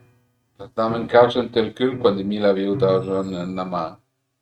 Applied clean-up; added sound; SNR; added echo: neural mask model RNNoise.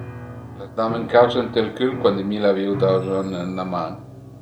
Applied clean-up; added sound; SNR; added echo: none; Piano; 12 dB; none.